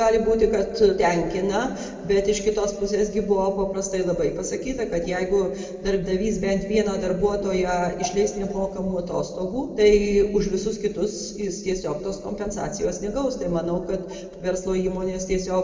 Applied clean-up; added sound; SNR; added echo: none; none; none; reverberation time 1.9 s.